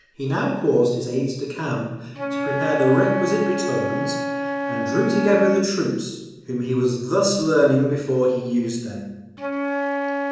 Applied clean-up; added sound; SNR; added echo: none; Wind instrument, woodwind instrument; 7 dB; reverberation time 1.0 s.